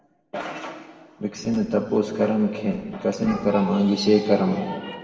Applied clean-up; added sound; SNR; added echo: none; none; none; reverberation time 1.7 s.